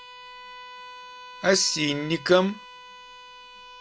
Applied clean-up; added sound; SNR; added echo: none; Bowed string instrument; 16 dB; none.